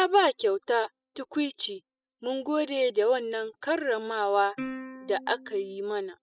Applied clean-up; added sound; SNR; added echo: classical method spectral subtraction.